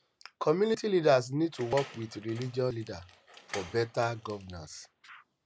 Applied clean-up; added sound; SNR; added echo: none; Door; 17 dB; none.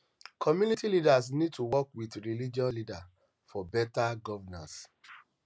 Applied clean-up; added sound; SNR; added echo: none; none; none; none.